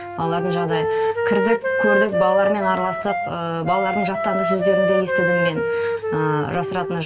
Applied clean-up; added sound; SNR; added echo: none; Wind instrument, woodwind instrument; -1 dB; reverberation time 1.3 s.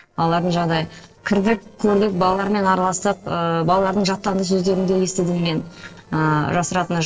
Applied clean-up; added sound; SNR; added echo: neural separator model SepFormer DNS4.